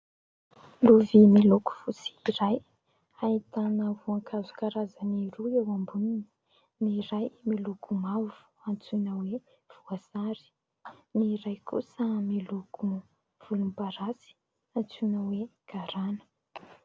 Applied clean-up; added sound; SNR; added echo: none; none; none; none.